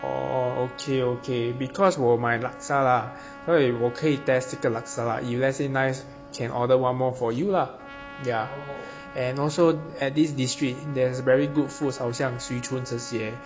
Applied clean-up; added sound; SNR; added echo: none; Trumpet; 18 dB; none.